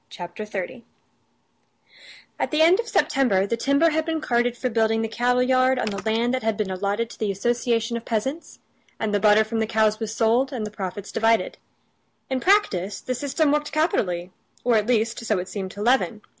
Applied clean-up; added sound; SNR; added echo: none; none; none; none.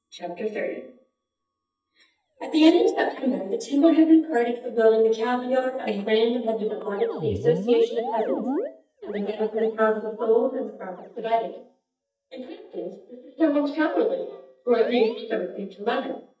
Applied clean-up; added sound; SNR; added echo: neural mask model DeepFilterNet 3.